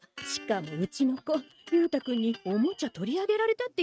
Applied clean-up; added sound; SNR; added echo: neural mask model RNNoise.